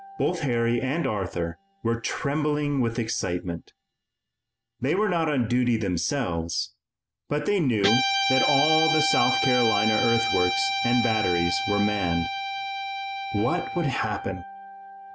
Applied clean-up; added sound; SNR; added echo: none; Guitar; 4 dB; none.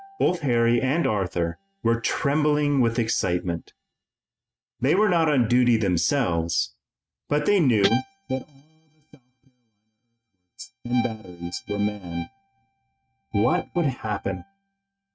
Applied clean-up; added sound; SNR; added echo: neural mask model RNNoise.